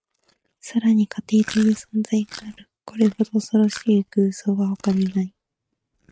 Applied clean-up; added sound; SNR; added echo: neural mask model RNNoise.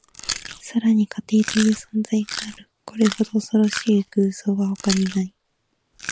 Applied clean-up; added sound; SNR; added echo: none; Chewing, mastication; 12 dB; none.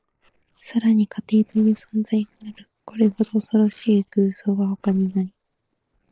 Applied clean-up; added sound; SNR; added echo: neural separator model SepFormer DNS4.